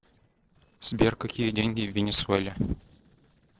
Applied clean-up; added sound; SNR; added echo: neural separator model SepFormer DNS4.